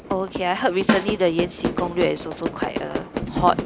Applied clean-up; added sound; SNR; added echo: none; Fire / Fireworks + Snare drum; 3 dB; none.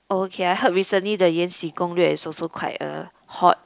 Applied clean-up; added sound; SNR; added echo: none; none; none; none.